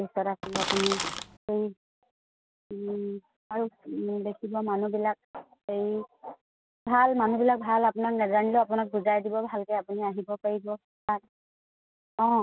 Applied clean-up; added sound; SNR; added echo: none; Crackle; 2 dB; none.